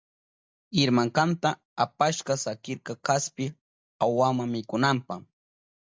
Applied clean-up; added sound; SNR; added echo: none; none; none; none.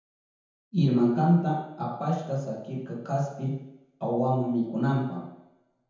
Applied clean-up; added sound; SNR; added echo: none; none; none; reverberation time 0.9 s.